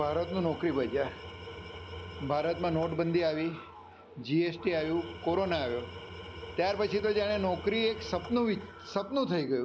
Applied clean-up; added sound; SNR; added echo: none; Tools; 13 dB; none.